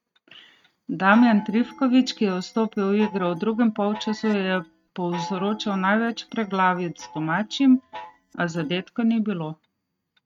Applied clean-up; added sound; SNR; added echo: neural mask model RNNoise.